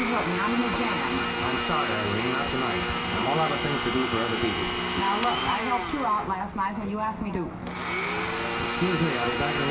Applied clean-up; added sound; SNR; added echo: none; Domestic sounds, home sounds; 1 dB; reverberation time 2.7 s.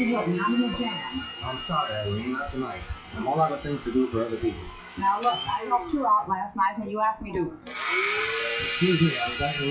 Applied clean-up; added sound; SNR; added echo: classical method WPE with log-MMSE.